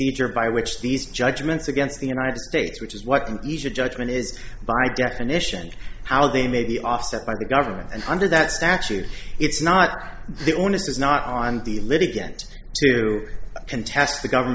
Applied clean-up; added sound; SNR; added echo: none; Breathing; 8 dB; none.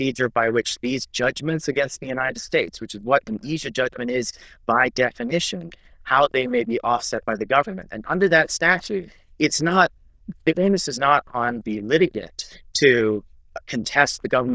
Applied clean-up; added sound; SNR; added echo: neural diffusion model UNIVERSE++.